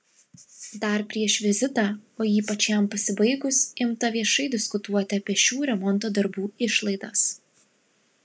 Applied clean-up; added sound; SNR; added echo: none; none; none; none.